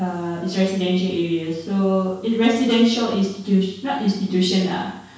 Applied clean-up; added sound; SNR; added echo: none; none; none; reverberation time 0.6 s.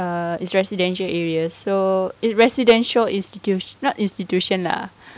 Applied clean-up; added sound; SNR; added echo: none; none; none; none.